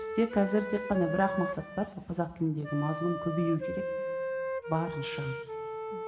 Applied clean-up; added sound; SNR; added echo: none; Wind instrument, woodwind instrument; 5 dB; reverberation time 1.5 s.